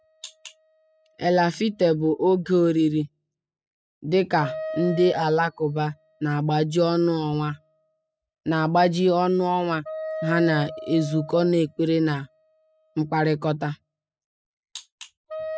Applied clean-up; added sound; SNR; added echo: classical method spectral subtraction.